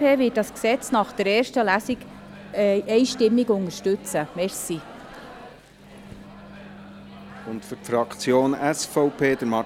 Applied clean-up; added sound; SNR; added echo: none; Microwave oven; 18 dB; none.